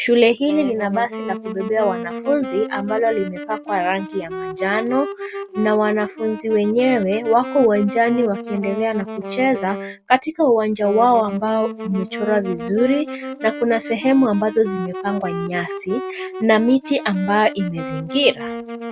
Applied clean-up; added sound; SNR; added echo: none; Wind instrument, woodwind instrument; 10 dB; none.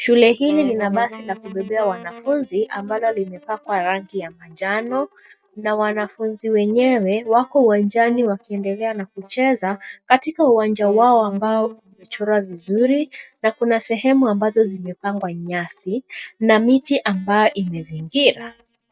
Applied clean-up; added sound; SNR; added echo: neural mask model DeepFilterNet 3.